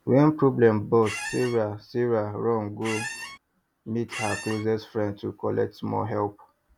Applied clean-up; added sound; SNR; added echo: none; Squeak; 9 dB; none.